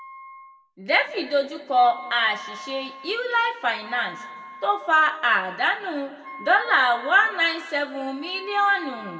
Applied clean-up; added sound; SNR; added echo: none; Wind instrument, woodwind instrument; 18 dB; reverberation time 1.5 s.